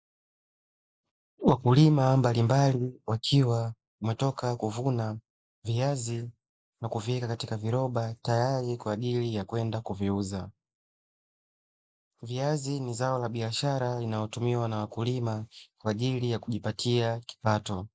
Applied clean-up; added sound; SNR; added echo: none; none; none; none.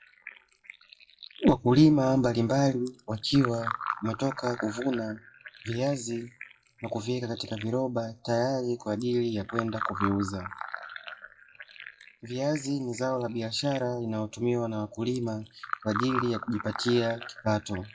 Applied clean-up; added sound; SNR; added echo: classical method WPE with log-MMSE.